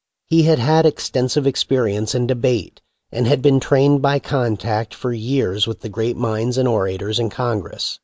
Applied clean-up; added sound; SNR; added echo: none; none; none; none.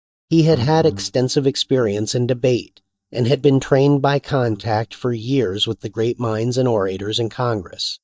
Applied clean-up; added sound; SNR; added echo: neural mask model DeepFilterNet 3.